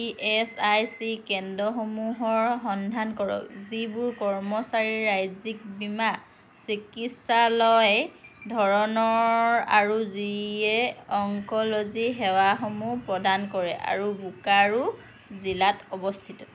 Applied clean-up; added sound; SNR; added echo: none; none; none; none.